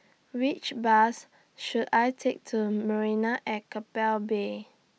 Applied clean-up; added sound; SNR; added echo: none; none; none; none.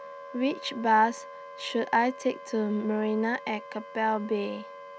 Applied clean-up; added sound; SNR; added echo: none; Wind instrument, woodwind instrument; 15 dB; none.